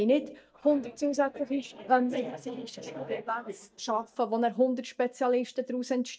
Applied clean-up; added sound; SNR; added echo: neural mask model DeepFilterNet 3.